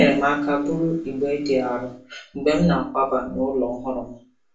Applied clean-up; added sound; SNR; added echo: none; none; none; reverberation time 0.4 s.